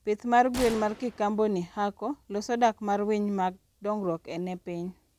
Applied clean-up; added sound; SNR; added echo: none; Gunshot, gunfire; 17 dB; none.